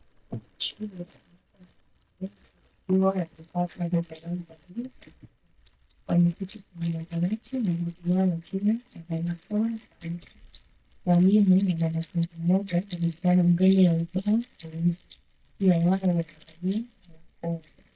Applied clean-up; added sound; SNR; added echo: neural mask model DeepFilterNet 3.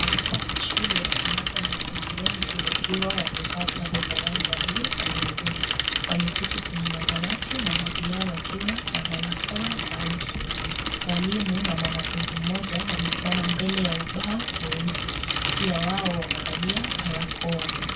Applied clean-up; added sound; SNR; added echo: none; Mechanisms / Bicycle; -3 dB; reverberation time 0.2 s.